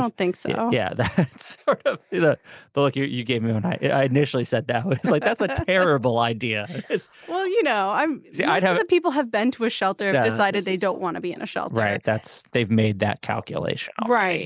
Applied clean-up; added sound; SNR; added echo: neural mask model Resemble Enhance denoiser.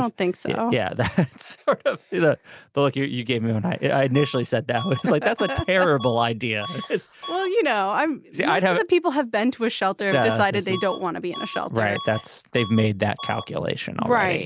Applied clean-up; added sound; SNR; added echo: none; Bus / Alarm; 15 dB; none.